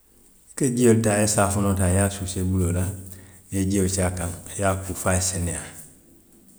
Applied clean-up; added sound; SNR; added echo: none; none; none; none.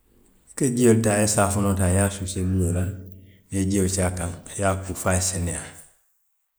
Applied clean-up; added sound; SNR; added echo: neural mask model Resemble Enhance denoiser.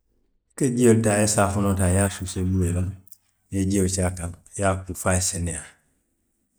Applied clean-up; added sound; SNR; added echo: neural mask model DeepFilterNet 3.